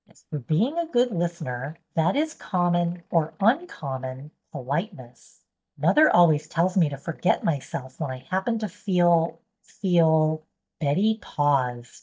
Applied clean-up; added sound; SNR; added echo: neural mask model DeepFilterNet 3.